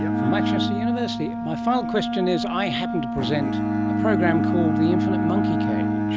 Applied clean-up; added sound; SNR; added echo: none; Bowed string instrument + Wind instrument, woodwind instrument; -3 dB; none.